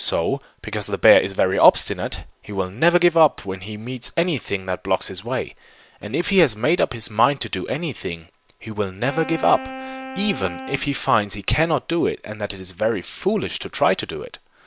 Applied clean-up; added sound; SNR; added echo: none; Wind instrument, woodwind instrument; 13 dB; none.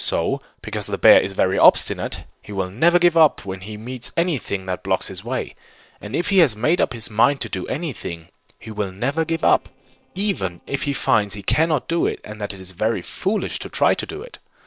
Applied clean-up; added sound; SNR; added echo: neural separator model SepFormer DNS4.